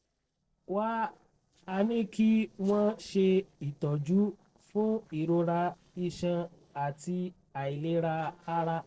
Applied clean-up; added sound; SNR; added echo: neural separator model SepFormer DNS4.